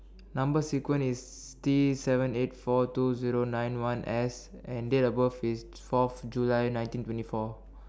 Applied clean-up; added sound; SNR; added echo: none; none; none; none.